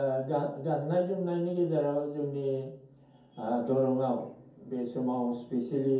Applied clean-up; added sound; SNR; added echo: none; none; none; reverberation time 0.6 s.